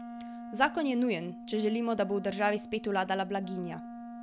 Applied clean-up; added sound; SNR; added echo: none; Wind instrument, woodwind instrument; 12 dB; none.